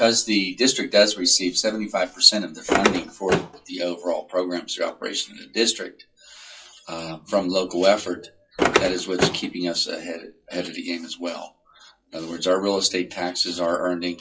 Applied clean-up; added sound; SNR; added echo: classical method WPE with log-MMSE.